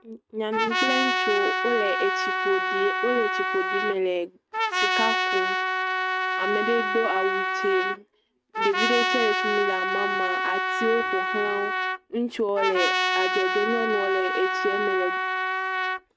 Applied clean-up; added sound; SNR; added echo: neural mask model RNNoise.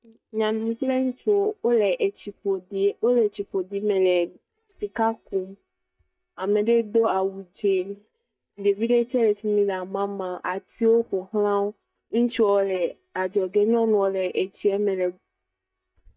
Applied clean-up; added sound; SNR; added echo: neural mask model DeepFilterNet 3.